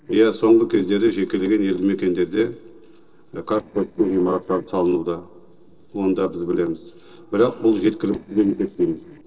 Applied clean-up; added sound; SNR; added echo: neural separator model SepFormer DNS4.